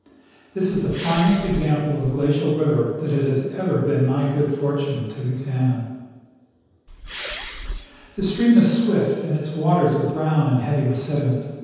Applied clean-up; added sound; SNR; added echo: none; Respiratory sounds; 12 dB; reverberation time 1.2 s.